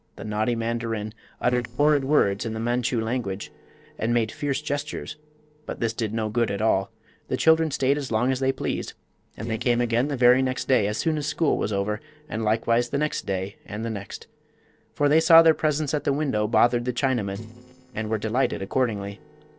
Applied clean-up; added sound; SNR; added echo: neural separator model SepFormer DNS4.